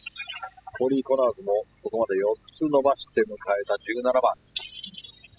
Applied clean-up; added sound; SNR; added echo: classical method spectral subtraction.